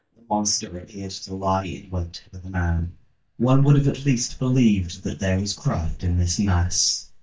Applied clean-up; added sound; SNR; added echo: neural mask model DeepFilterNet 3.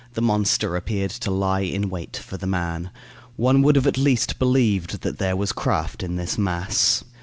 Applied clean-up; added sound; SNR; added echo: none; none; none; none.